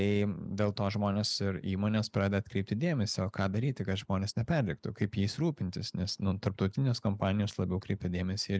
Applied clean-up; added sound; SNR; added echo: none; none; none; none.